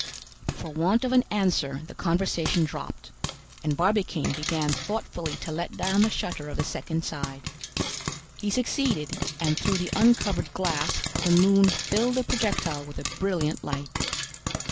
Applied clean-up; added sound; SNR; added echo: none; Frying (food); 7 dB; none.